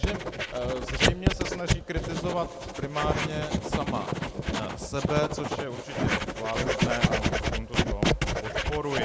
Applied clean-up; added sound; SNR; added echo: none; Writing; -5 dB; none.